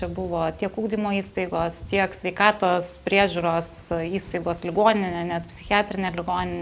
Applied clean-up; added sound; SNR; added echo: none; Gunshot, gunfire; 20 dB; none.